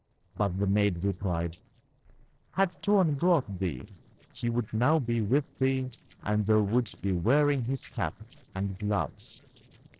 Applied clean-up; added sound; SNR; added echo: neural separator model SepFormer DNS4.